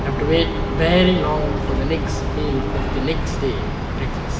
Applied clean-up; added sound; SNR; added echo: none; Bowed string instrument; 13 dB; none.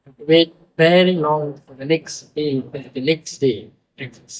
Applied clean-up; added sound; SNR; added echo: neural mask model DeepFilterNet 3.